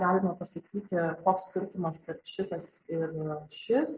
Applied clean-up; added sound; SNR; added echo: none; none; none; none.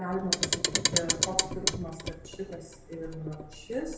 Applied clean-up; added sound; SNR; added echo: none; Clock; -5 dB; reverberation time 0.8 s.